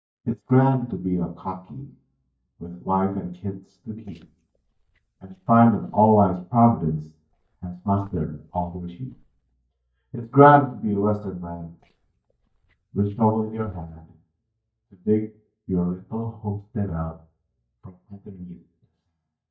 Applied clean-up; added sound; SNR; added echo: neural mask model DeepFilterNet 3.